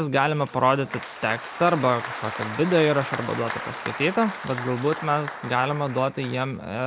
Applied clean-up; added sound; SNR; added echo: none; Applause; 11 dB; none.